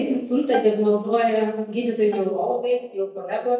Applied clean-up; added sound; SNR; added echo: neural mask model DeepFilterNet 3.